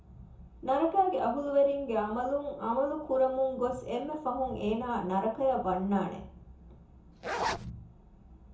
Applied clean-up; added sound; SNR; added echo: none; Zipper (clothing); 3 dB; reverberation time 0.5 s.